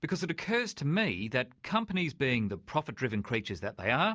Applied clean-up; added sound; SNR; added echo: none; none; none; none.